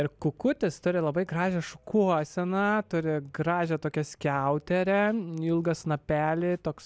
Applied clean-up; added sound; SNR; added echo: none; none; none; none.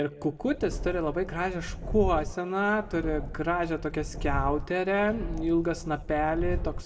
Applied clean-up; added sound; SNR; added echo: none; Subway, metro, underground; 6 dB; reverberation time 0.7 s.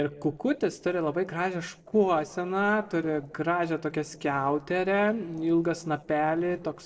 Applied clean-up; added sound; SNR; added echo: neural separator model SepFormer DNS4.